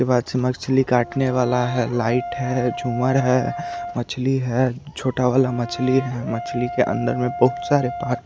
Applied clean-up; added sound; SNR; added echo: none; Brass instrument; 11 dB; none.